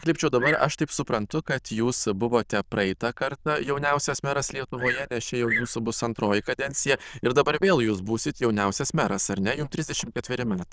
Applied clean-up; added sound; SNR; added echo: neural diffusion model UNIVERSE++.